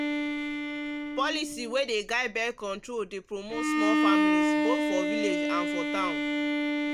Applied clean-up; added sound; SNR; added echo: none; Bowed string instrument; -4 dB; none.